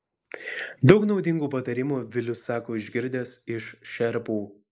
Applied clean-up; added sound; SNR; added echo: neural mask model Resemble Enhance denoiser.